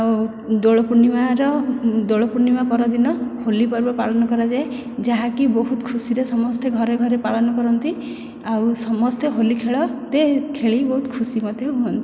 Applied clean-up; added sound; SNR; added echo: none; none; none; none.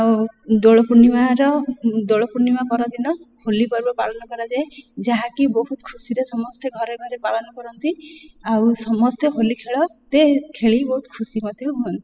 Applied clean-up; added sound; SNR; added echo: classical method spectral subtraction.